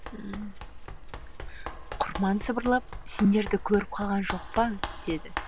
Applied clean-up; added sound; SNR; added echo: none; Run; 8 dB; none.